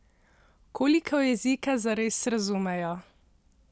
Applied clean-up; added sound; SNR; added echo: none; none; none; none.